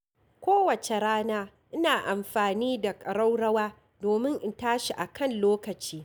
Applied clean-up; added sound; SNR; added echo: none; none; none; none.